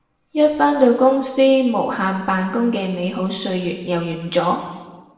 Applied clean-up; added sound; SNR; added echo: none; none; none; reverberation time 1.1 s.